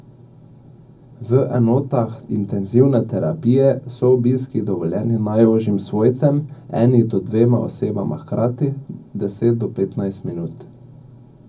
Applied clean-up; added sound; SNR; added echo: none; none; none; reverberation time 0.4 s.